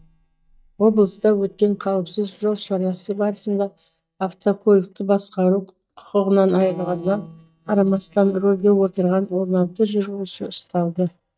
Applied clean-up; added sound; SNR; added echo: neural mask model DeepFilterNet 3.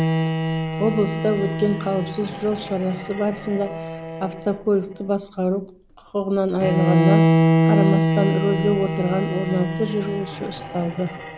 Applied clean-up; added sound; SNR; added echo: none; Bowed string instrument; -1 dB; none.